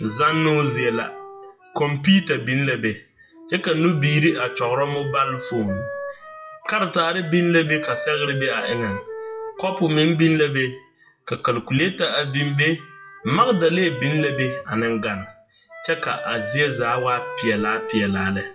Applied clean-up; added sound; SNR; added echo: classical method WPE with log-MMSE.